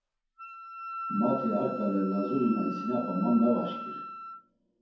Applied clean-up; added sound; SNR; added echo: none; Wind instrument, woodwind instrument; 9 dB; reverberation time 0.9 s.